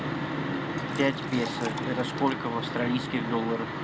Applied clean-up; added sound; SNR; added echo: none; Liquid; 18 dB; none.